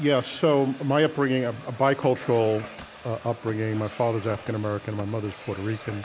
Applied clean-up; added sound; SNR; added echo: none; Domestic sounds, home sounds; 17 dB; none.